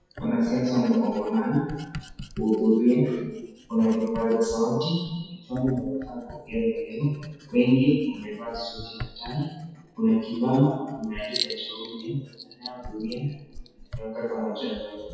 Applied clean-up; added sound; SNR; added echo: classical method WPE with log-MMSE.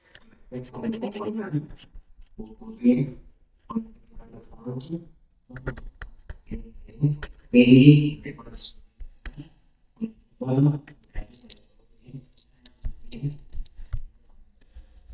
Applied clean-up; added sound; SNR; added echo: neural mask model DeepFilterNet 3.